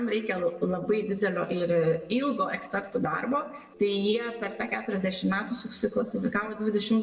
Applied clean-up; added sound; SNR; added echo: neural separator model SepFormer DNS4.